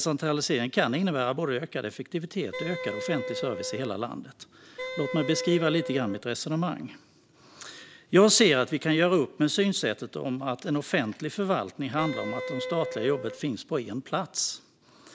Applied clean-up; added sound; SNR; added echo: none; Wind instrument, woodwind instrument; 7 dB; none.